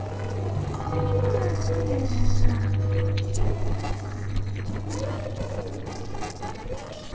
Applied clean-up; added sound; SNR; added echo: neural separator model SepFormer DNS4.